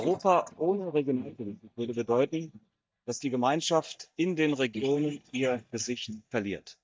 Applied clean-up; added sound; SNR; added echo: neural mask model DeepFilterNet 3.